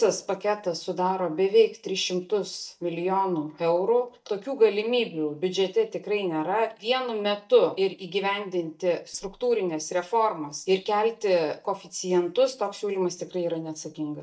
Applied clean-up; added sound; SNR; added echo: neural mask model DeepFilterNet 3.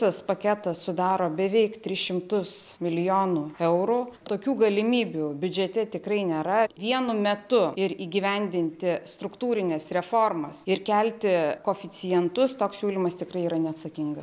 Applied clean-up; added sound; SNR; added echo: none; none; none; none.